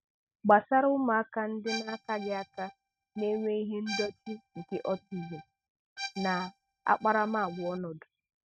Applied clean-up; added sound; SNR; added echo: neural mask model RNNoise.